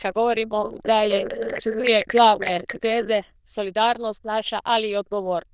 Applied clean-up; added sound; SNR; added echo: neural diffusion model UNIVERSE++.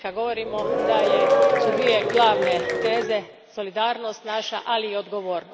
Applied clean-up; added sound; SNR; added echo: none; Applause / Crowd / Cheering; -3 dB; none.